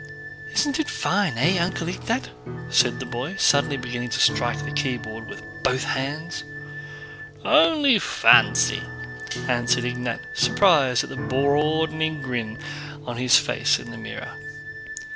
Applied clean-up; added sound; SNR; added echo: none; Piano + Wind instrument, woodwind instrument; 9 dB; none.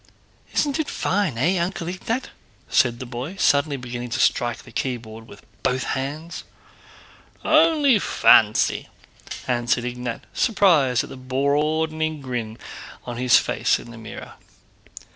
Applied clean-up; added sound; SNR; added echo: none; none; none; none.